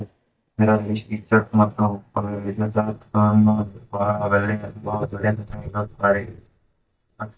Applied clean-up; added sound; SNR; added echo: neural mask model DeepFilterNet 3.